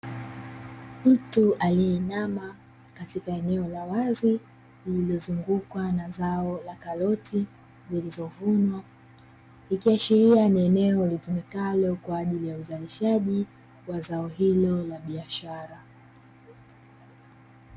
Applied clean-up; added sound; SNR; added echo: none; none; none; none.